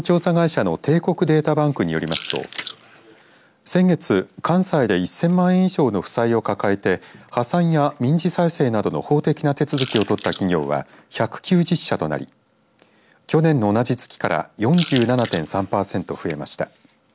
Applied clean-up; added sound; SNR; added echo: none; Chewing, mastication / Crushing; 13 dB; none.